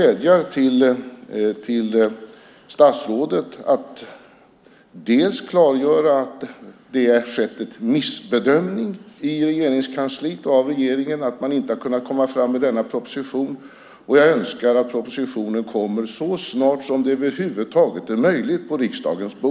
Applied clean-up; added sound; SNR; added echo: none; none; none; none.